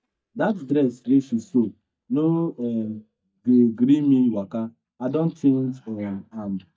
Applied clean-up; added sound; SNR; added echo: neural mask model DeepFilterNet 3.